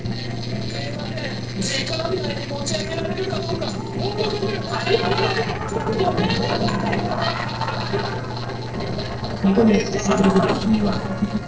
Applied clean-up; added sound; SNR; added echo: neural separator model SepFormer DNS4.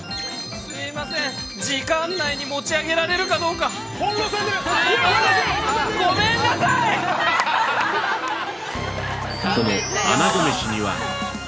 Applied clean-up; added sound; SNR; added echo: none; none; none; none.